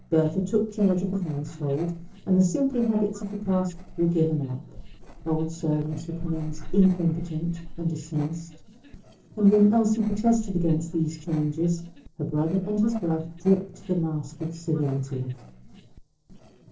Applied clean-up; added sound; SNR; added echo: neural separator model SepFormer DNS4.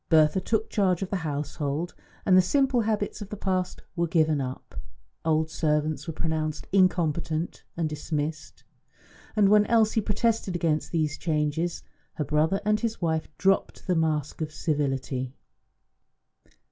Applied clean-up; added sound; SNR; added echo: none; none; none; none.